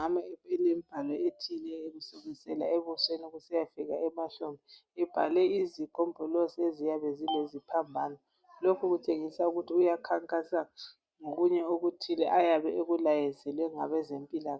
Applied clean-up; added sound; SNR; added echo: none; none; none; none.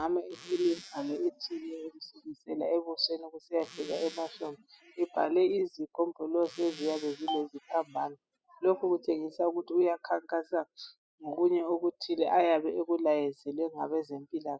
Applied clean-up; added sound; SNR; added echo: classical method spectral subtraction.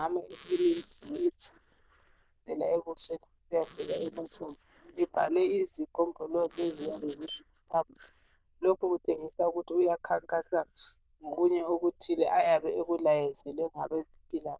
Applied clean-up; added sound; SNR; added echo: neural diffusion model UNIVERSE++.